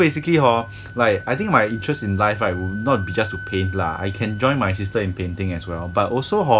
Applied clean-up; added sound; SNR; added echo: none; Wind instrument, woodwind instrument; 18 dB; none.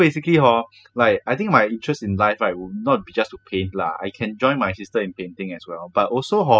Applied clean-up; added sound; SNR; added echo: classical method spectral subtraction.